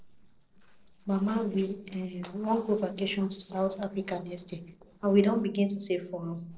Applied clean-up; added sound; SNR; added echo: neural separator model SepFormer DNS4.